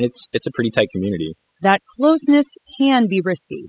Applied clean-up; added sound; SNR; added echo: classical method spectral subtraction.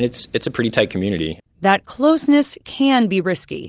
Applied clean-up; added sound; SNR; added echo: none; none; none; none.